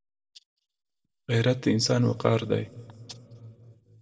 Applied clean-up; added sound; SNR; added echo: none; none; none; reverberation time 1.7 s.